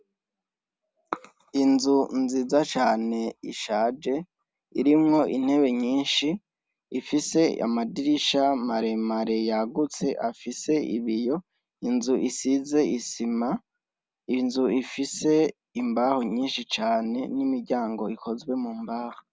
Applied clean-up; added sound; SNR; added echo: none; none; none; none.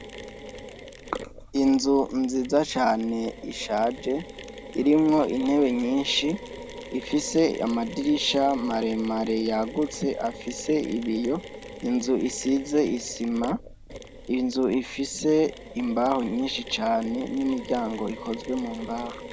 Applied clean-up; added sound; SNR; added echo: none; Mechanisms; 14 dB; none.